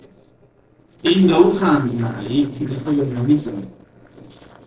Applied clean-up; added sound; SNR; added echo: neural separator model SepFormer DNS4.